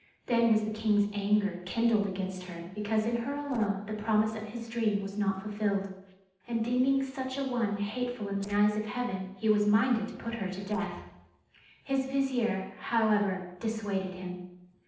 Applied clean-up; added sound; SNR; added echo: neural separator model SepFormer DNS4.